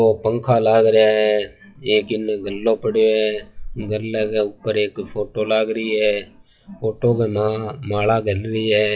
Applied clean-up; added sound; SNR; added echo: classical method WPE with log-MMSE.